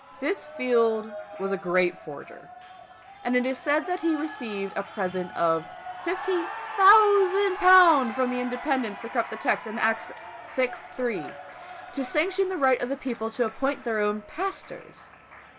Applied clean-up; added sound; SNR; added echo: none; Cheering; 13 dB; none.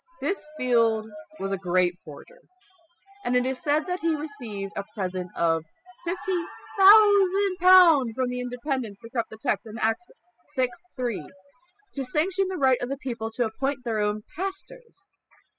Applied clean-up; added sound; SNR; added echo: classical method spectral subtraction.